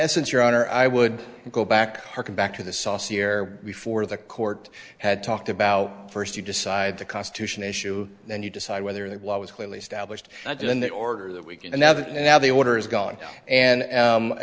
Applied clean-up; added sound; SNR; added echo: none; none; none; none.